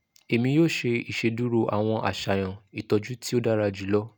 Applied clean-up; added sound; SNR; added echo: none; none; none; none.